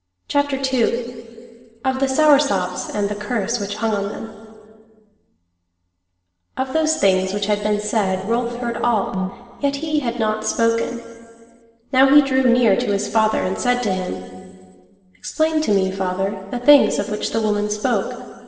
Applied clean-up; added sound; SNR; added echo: neural separator model SepFormer DNS4.